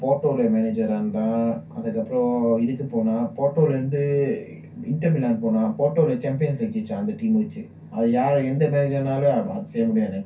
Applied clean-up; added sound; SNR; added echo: none; none; none; reverberation time 0.3 s.